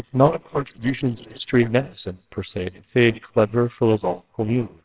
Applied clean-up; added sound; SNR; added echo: neural separator model SepFormer WHAMR!.